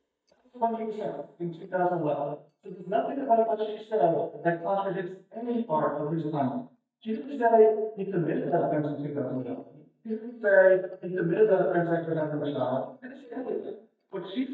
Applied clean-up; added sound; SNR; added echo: neural mask model DeepFilterNet 3.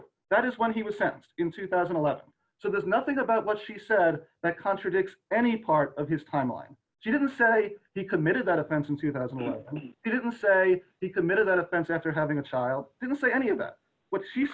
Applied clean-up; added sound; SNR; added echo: none; none; none; none.